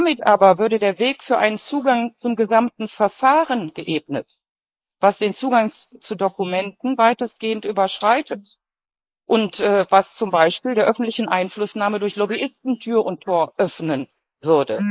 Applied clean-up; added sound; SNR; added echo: neural mask model Resemble Enhance denoiser.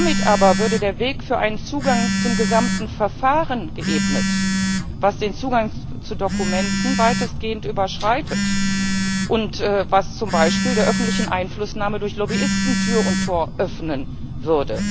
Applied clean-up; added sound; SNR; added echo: none; Telephone; 0 dB; none.